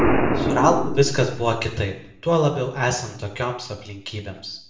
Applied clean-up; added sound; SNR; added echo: none; Explosion; 2 dB; reverberation time 0.6 s.